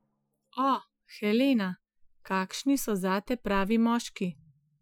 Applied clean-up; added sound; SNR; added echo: classical method Wiener filter.